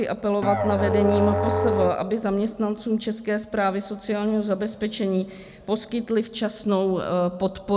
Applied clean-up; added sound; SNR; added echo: none; Musical instrument; 1 dB; none.